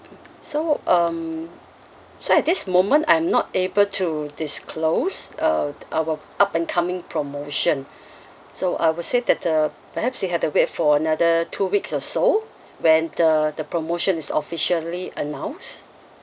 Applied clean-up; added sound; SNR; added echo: none; none; none; none.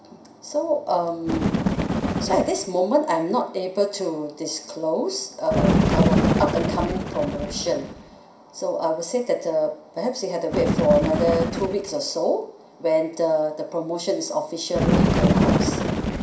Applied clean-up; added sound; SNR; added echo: none; Bird; 1 dB; reverberation time 0.5 s.